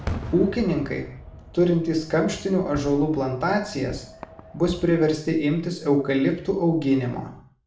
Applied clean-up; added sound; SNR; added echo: none; Fireworks; 16 dB; reverberation time 0.5 s.